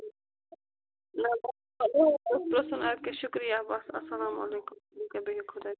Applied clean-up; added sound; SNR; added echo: none; none; none; none.